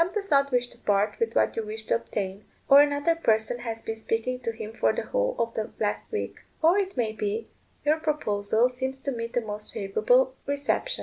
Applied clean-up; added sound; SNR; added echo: none; none; none; none.